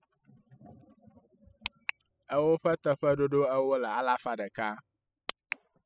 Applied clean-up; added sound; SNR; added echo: classical method spectral subtraction.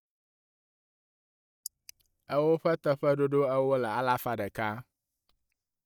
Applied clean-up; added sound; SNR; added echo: neural mask model DeepFilterNet 3.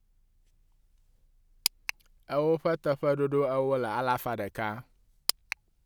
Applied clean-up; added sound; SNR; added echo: none; none; none; none.